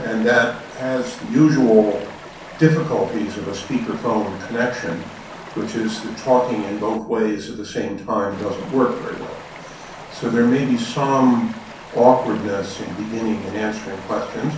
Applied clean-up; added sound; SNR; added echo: none; Stream; 17 dB; reverberation time 0.6 s.